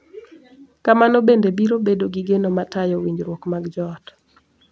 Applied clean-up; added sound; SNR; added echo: none; none; none; none.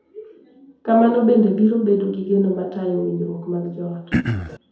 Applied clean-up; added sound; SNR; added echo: none; Cough; 2 dB; reverberation time 2.1 s.